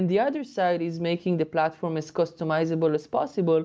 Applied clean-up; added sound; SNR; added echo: none; none; none; none.